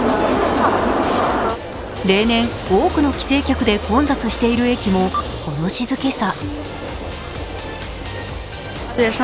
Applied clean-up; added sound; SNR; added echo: none; Subway, metro, underground + Bowed string instrument; 13 dB; none.